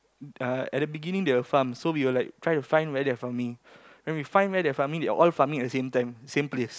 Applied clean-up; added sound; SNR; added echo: none; none; none; none.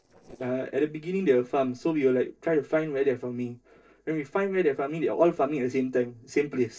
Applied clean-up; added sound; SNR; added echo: neural separator model SepFormer DNS4.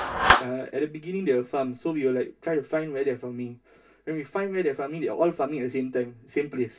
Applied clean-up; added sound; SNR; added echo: none; Clapping; 4 dB; reverberation time 0.2 s.